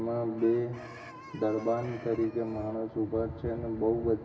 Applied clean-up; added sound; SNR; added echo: none; Chicken, rooster; 19 dB; reverberation time 1.3 s.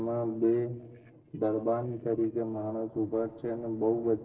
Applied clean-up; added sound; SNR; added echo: neural separator model SepFormer DNS4.